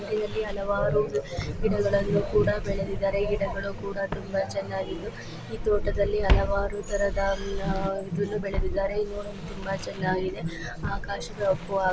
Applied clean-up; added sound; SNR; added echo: none; Walk, footsteps + Dog; 4 dB; none.